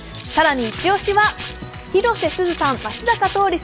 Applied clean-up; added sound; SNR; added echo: none; Rattle (instrument); 13 dB; none.